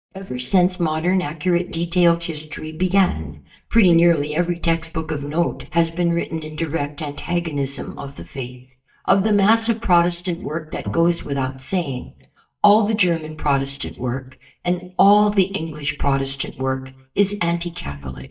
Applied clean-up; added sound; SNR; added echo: neural mask model DeepFilterNet 3.